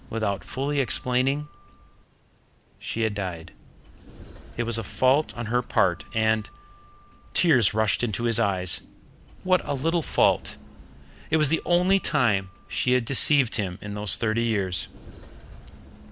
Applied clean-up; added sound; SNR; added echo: none; Sliding door; 19 dB; none.